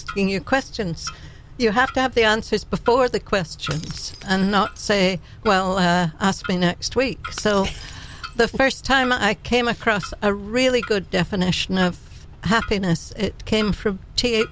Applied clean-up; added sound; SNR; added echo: none; Shatter / Crushing + Clock; 19 dB; none.